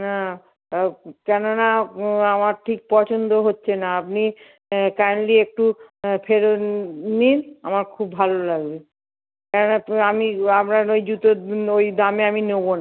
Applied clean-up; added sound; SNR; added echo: none; none; none; none.